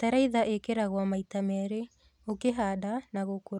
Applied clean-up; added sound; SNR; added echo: none; none; none; none.